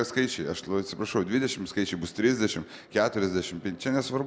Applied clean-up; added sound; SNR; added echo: none; none; none; none.